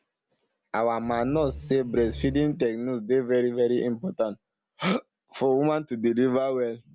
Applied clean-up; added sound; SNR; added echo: none; Growling; 13 dB; none.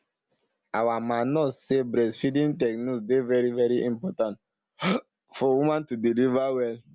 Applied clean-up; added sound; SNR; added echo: none; none; none; none.